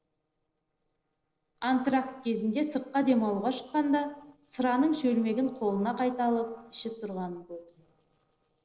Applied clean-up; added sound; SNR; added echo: neural separator model SepFormer DNS4.